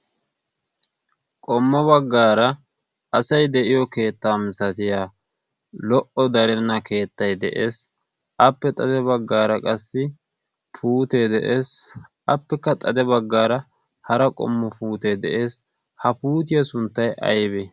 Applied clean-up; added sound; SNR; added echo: none; none; none; none.